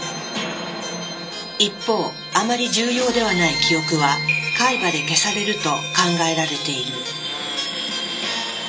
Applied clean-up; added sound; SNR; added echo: none; Brass instrument; 19 dB; reverberation time 0.2 s.